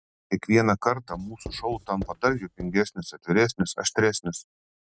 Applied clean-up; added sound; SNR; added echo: neural mask model RNNoise.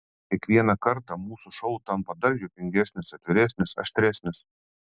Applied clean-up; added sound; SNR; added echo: none; none; none; none.